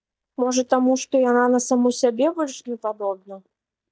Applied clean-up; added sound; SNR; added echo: neural mask model DeepFilterNet 3.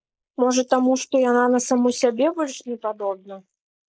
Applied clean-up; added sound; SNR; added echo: neural mask model Resemble Enhance denoiser.